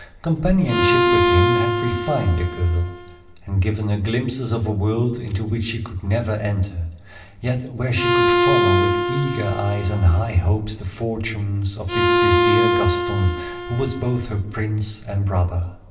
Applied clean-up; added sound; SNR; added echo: none; Bowed string instrument; 0 dB; reverberation time 0.8 s.